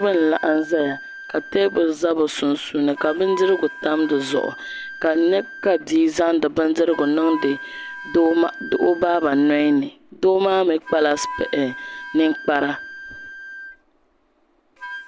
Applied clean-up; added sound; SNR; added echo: none; Wind instrument, woodwind instrument; 15 dB; none.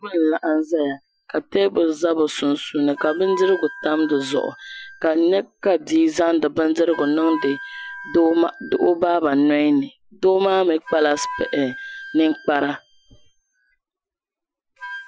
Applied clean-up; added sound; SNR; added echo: classical method Wiener filter.